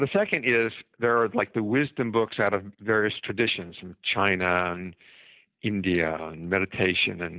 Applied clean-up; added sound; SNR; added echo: none; none; none; none.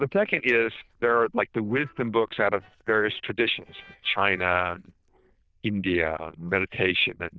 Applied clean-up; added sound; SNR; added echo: neural diffusion model UNIVERSE++.